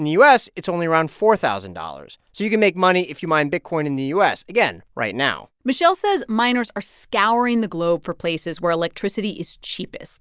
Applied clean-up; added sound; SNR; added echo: none; none; none; none.